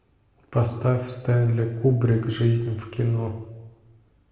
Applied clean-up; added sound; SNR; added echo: none; none; none; reverberation time 1.1 s.